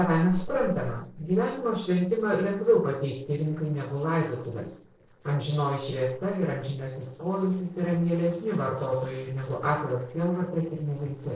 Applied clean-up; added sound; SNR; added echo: neural separator model SepFormer DNS4.